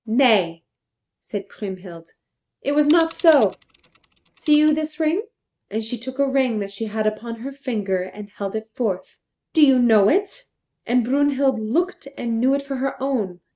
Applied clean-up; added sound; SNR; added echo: neural mask model RNNoise.